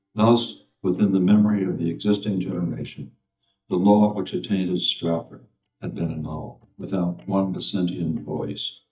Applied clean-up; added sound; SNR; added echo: neural mask model DeepFilterNet 3.